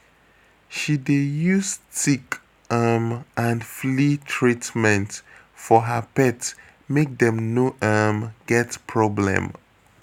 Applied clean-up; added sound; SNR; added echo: none; none; none; none.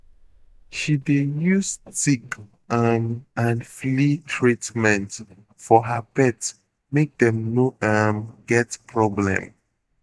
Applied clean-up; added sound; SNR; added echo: neural mask model DeepFilterNet 3.